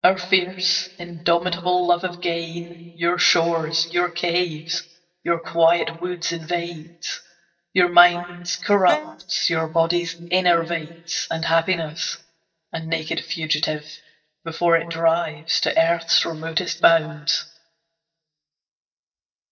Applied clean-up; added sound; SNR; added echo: neural mask model DeepFilterNet 3.